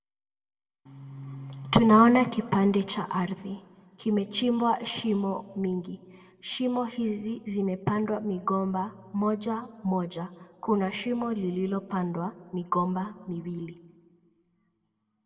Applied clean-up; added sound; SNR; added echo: none; none; none; reverberation time 1.1 s.